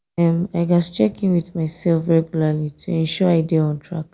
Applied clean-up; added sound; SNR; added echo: none; none; none; none.